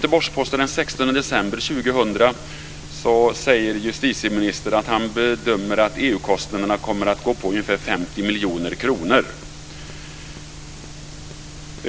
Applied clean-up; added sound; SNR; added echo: none; none; none; none.